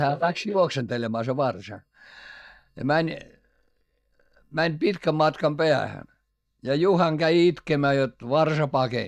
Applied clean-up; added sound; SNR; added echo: neural mask model DeepFilterNet 3.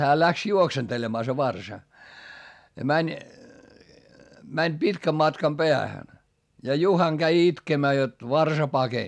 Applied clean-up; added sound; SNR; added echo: none; none; none; none.